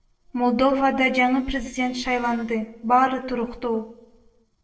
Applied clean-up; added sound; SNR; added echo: neural separator model SepFormer DNS4.